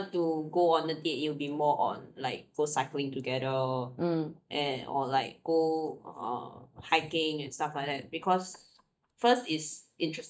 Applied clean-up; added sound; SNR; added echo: neural mask model DeepFilterNet 3.